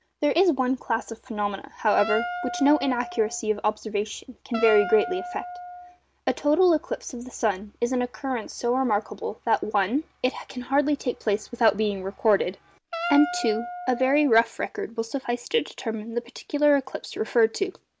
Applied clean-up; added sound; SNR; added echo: none; Wind instrument, woodwind instrument; 9 dB; none.